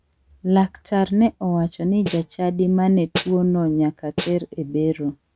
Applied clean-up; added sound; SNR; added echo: neural mask model RNNoise.